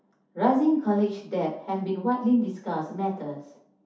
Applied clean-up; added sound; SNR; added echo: none; none; none; reverberation time 0.5 s.